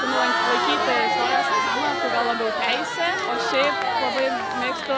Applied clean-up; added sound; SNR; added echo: none; Crowd; -3 dB; none.